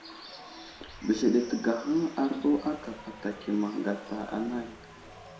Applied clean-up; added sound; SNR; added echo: none; Wind; 18 dB; reverberation time 0.6 s.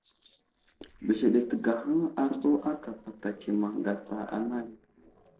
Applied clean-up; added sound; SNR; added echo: neural separator model SepFormer DNS4.